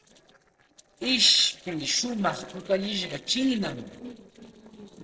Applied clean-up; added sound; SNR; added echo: neural separator model SepFormer DNS4.